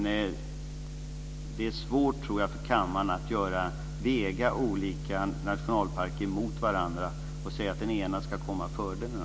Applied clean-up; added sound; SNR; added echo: none; none; none; none.